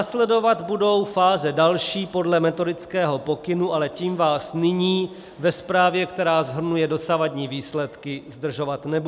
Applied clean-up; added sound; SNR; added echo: none; none; none; none.